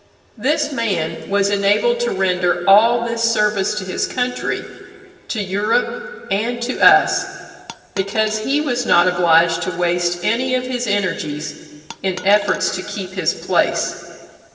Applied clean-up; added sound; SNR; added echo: none; Coin (dropping); 15 dB; reverberation time 1.9 s.